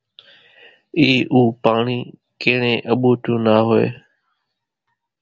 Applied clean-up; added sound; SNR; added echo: none; none; none; none.